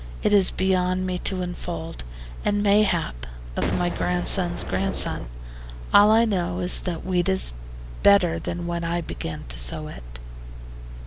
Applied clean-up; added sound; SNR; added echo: none; Boom; 7 dB; none.